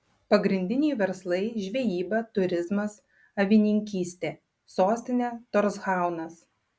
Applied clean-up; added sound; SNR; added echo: none; none; none; none.